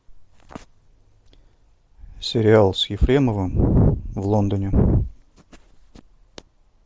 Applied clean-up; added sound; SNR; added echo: none; none; none; none.